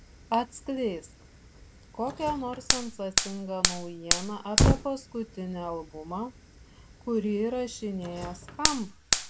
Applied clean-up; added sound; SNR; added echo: none; Fire; -2 dB; none.